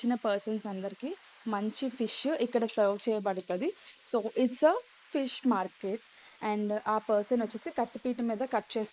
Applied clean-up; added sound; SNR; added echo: neural mask model Resemble Enhance denoiser.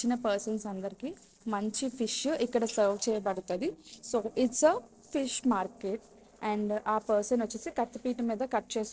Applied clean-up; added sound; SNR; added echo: neural separator model SepFormer DNS4.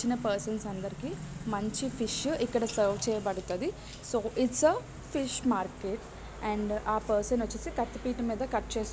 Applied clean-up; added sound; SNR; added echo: none; none; none; none.